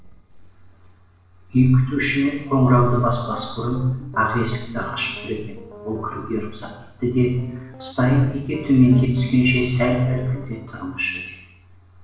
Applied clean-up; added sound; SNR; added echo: neural separator model SepFormer DNS4.